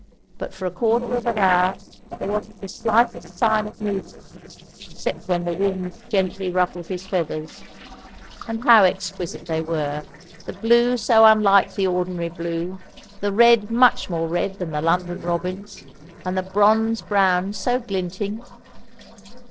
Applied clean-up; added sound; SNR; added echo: neural separator model SepFormer DNS4.